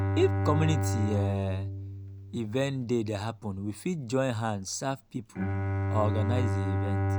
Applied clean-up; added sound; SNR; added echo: none; Bowed string instrument; -1 dB; none.